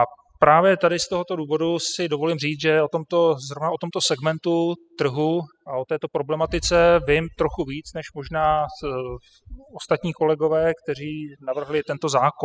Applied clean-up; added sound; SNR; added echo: classical method spectral subtraction.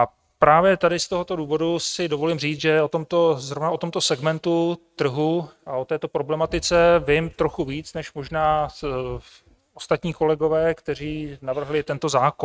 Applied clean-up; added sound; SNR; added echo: neural mask model RNNoise.